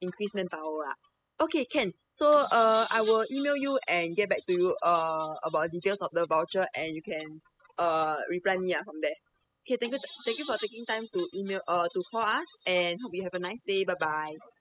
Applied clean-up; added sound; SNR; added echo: classical method spectral subtraction.